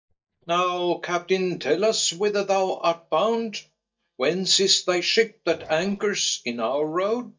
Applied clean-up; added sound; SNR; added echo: neural mask model DeepFilterNet 3.